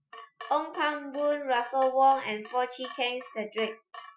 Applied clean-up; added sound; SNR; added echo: classical method Wiener filter.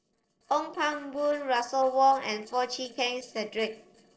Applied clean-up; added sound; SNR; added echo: neural separator model SepFormer DNS4.